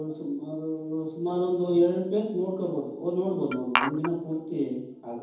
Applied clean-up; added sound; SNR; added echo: none; Glass; 2 dB; reverberation time 0.9 s.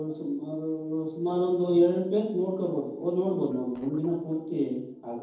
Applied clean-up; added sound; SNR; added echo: neural separator model SepFormer DNS4.